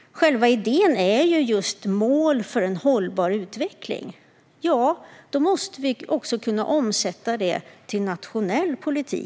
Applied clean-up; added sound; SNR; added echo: none; none; none; none.